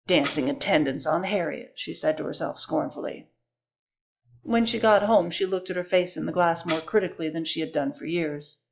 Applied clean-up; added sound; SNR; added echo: classical method log-MMSE.